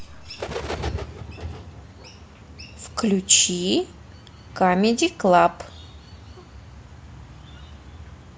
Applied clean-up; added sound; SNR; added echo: none; Bird; 12 dB; none.